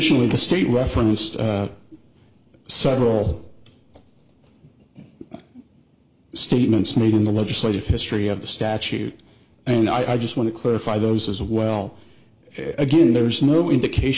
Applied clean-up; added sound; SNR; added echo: none; none; none; reverberation time 0.3 s.